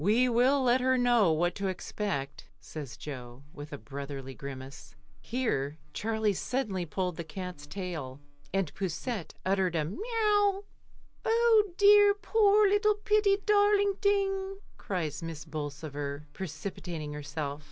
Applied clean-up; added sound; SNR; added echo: none; Buzz; 13 dB; none.